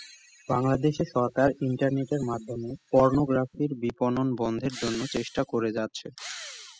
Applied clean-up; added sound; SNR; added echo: classical method spectral subtraction.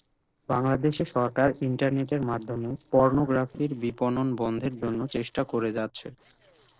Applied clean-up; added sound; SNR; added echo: neural separator model SepFormer DNS4.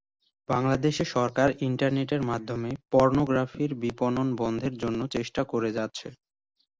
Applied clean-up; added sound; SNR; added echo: none; none; none; none.